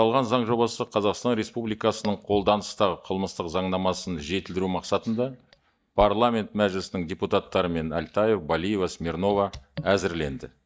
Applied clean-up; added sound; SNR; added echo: neural mask model DeepFilterNet 3.